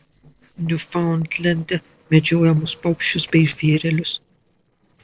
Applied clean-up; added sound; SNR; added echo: neural separator model SepFormer DNS4.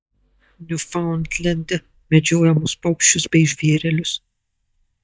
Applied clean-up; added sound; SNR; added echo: neural mask model DeepFilterNet 3.